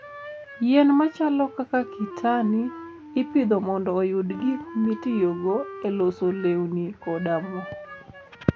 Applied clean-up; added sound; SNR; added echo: none; Wind instrument, woodwind instrument; 15 dB; none.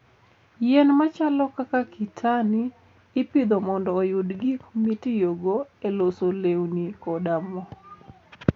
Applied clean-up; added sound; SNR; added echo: none; none; none; none.